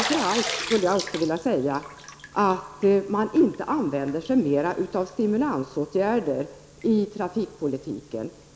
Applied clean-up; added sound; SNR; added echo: none; Bathtub (filling or washing); 13 dB; none.